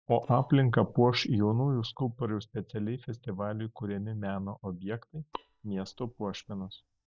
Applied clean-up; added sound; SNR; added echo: neural mask model DeepFilterNet 3.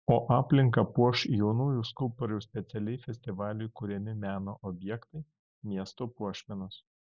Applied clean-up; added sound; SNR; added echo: none; none; none; none.